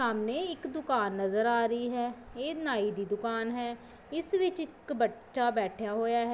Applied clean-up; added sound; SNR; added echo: none; none; none; none.